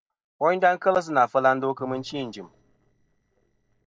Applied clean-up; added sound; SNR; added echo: neural separator model SepFormer DNS4.